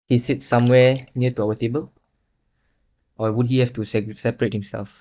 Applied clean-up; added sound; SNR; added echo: neural mask model DeepFilterNet 3.